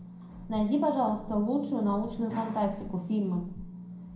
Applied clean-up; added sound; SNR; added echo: none; Breathing; 19 dB; reverberation time 0.4 s.